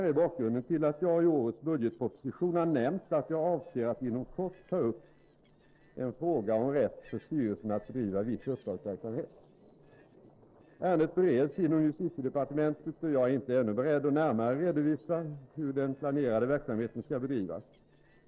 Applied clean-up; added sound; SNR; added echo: neural separator model SepFormer DNS4.